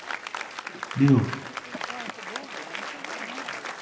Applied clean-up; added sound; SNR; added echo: none; Applause; 6 dB; reverberation time 0.8 s.